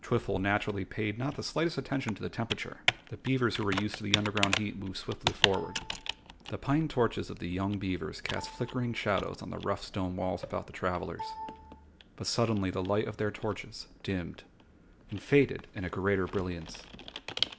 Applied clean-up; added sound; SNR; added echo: none; Computer keyboard; 7 dB; none.